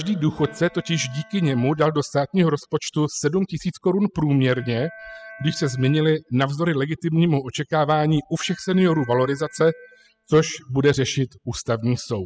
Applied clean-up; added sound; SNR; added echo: classical method spectral subtraction.